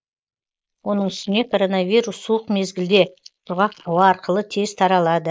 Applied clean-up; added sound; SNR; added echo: neural mask model Resemble Enhance denoiser.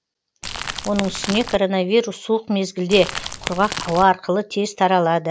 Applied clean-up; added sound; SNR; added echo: none; Crumpling, crinkling / Crackle; 9 dB; none.